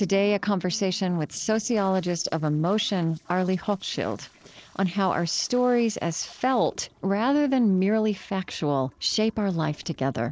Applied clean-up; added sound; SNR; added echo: neural separator model SepFormer DNS4.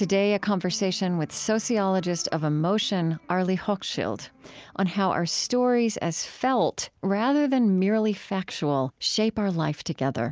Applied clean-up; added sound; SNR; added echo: none; none; none; none.